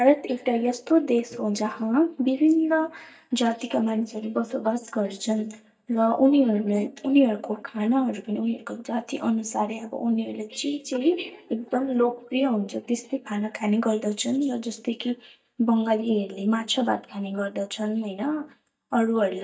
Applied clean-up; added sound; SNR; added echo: neural mask model DeepFilterNet 3.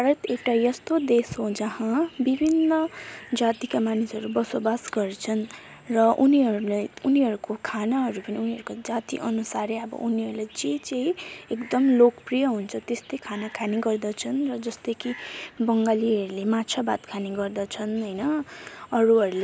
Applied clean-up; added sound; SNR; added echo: none; none; none; none.